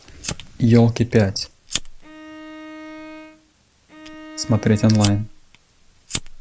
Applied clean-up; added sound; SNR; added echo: none; Fire + Bowed string instrument; 13 dB; none.